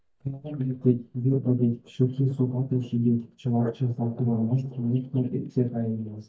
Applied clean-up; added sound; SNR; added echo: neural mask model DeepFilterNet 3.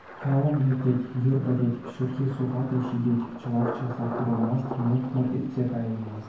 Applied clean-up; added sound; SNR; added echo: none; Thunder; 13 dB; reverberation time 0.9 s.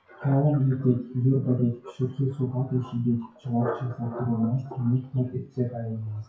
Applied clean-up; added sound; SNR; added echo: classical method WPE with log-MMSE.